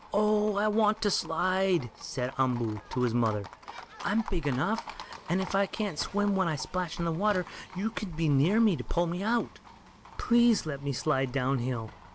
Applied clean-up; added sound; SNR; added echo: none; Livestock, farm animals, working animals; 18 dB; none.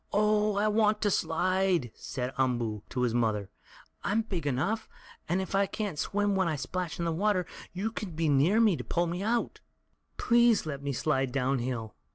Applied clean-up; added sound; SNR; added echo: none; none; none; none.